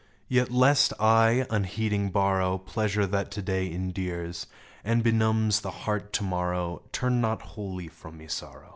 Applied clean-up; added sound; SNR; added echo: none; none; none; none.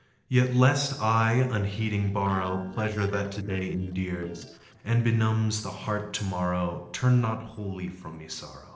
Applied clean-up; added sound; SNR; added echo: neural separator model SepFormer DNS4.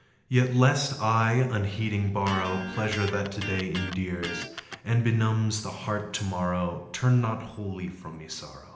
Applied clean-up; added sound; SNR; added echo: none; Electric guitar; 10 dB; reverberation time 0.9 s.